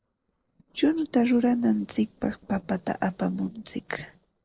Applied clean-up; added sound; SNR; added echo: neural separator model SepFormer DNS4.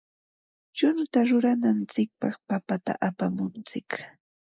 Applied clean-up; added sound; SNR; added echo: neural mask model Resemble Enhance denoiser.